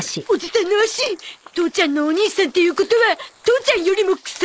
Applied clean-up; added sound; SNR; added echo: neural mask model Resemble Enhance denoiser.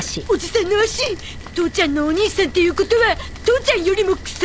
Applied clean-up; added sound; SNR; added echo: none; Rain; 14 dB; none.